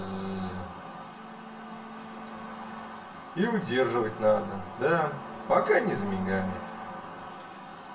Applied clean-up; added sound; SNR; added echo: none; Bowed string instrument; 19 dB; reverberation time 0.2 s.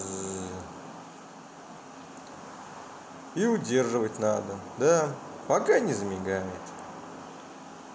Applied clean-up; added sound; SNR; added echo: none; none; none; none.